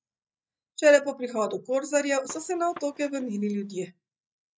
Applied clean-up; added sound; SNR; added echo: neural mask model DeepFilterNet 3.